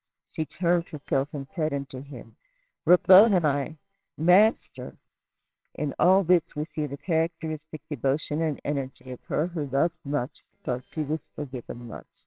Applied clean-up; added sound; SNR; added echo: neural separator model SepFormer WHAMR!.